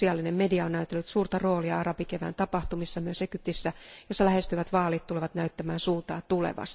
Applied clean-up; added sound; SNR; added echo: none; none; none; none.